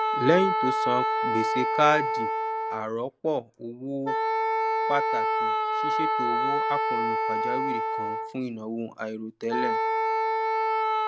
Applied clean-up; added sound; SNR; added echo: none; Wind instrument, woodwind instrument; -4 dB; none.